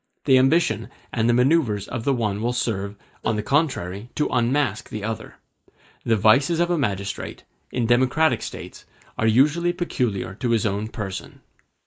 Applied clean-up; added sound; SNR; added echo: neural mask model Resemble Enhance denoiser.